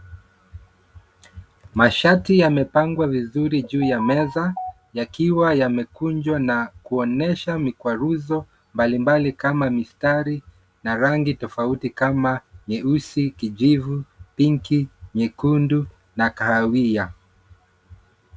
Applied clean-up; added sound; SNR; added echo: none; none; none; none.